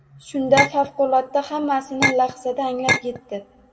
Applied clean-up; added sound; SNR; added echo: none; Chink, clink; 2 dB; reverberation time 2.2 s.